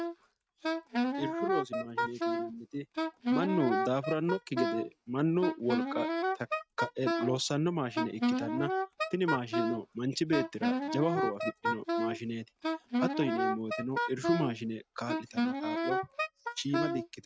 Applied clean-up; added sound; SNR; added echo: neural mask model RNNoise.